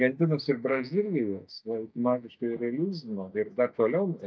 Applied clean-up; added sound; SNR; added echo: neural mask model DeepFilterNet 3.